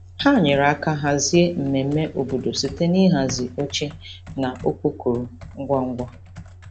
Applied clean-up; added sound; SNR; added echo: none; Computer keyboard; 18 dB; none.